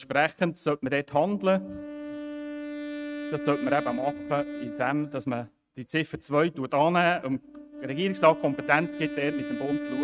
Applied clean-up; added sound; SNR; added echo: neural mask model RNNoise.